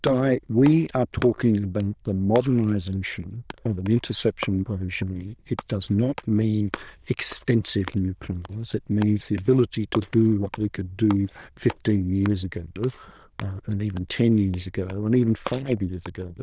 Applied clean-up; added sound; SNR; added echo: neural diffusion model UNIVERSE++.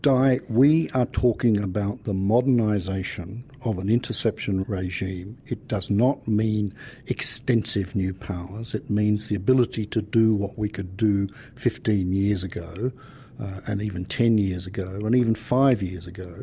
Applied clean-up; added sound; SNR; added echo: none; none; none; none.